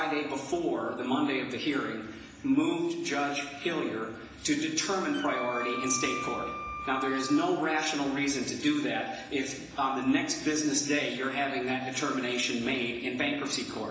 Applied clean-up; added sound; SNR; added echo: none; Wind instrument, woodwind instrument; 8 dB; reverberation time 1.0 s.